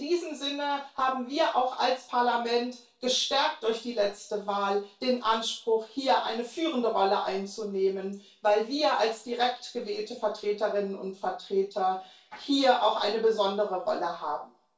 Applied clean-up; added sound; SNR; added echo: none; none; none; reverberation time 0.2 s.